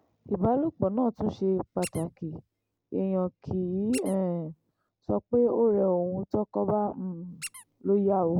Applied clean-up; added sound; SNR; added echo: none; Squeak; 18 dB; none.